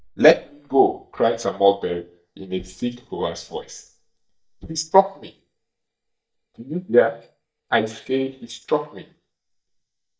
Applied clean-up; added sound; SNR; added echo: neural mask model DeepFilterNet 3.